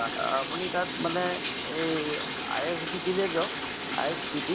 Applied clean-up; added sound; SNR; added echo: none; Bathtub (filling or washing); 1 dB; none.